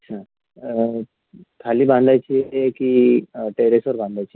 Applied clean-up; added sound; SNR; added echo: none; none; none; none.